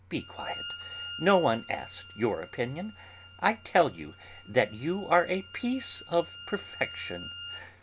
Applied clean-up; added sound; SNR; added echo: none; Bowed string instrument; 15 dB; none.